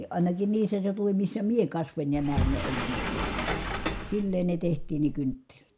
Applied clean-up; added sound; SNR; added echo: none; Sliding door; 3 dB; none.